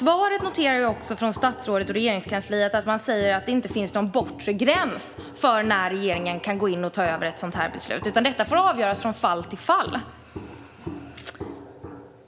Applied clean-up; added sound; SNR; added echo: none; Walk, footsteps; 15 dB; none.